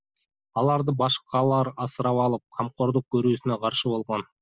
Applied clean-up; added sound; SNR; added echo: none; none; none; none.